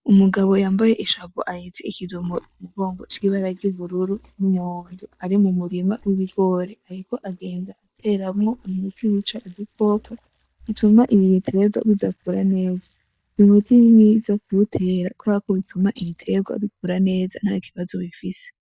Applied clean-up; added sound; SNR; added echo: neural mask model DeepFilterNet 3.